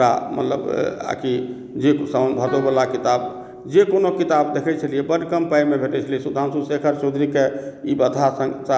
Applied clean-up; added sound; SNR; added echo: none; Guitar; 17 dB; none.